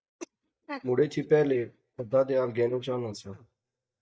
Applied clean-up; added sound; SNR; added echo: neural mask model DeepFilterNet 3.